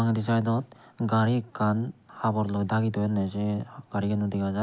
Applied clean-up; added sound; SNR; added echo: none; none; none; none.